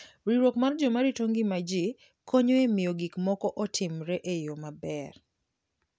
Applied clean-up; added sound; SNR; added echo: none; none; none; none.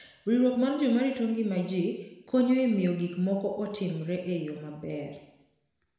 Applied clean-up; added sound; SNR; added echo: none; none; none; reverberation time 1.0 s.